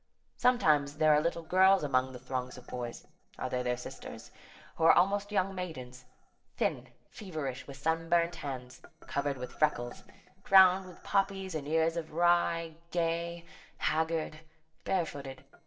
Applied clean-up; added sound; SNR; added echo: neural separator model SepFormer DNS4.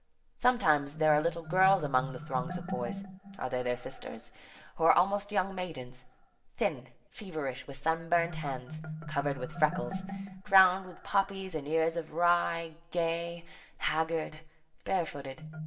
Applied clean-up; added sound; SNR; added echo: none; Marimba, xylophone; 12 dB; reverberation time 0.6 s.